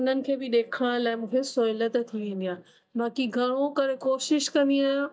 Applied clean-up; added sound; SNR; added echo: neural mask model DeepFilterNet 3.